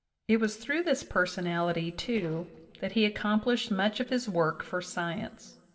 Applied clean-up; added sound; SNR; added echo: neural separator model SepFormer DNS4.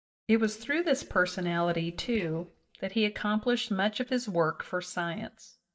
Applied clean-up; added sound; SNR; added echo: neural mask model DeepFilterNet 3.